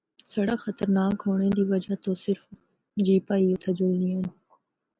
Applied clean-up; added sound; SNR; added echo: none; none; none; none.